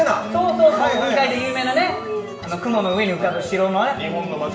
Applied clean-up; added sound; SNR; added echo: none; Bird; 20 dB; reverberation time 0.8 s.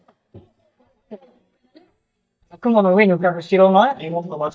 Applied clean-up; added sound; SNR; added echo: neural mask model DeepFilterNet 3.